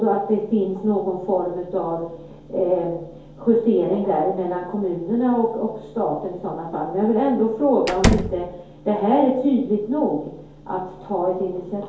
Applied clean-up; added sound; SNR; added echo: none; Slam; 0 dB; reverberation time 2.4 s.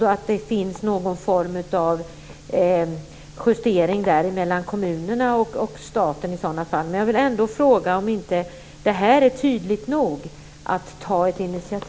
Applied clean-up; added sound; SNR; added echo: none; none; none; none.